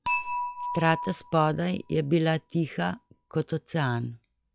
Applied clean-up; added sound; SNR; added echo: classical method log-MMSE.